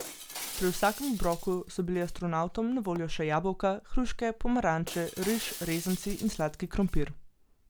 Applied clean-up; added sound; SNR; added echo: none; Tap / Hammer + Shatter; 14 dB; none.